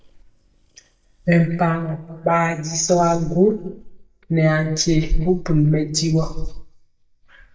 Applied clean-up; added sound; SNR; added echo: neural mask model DeepFilterNet 3.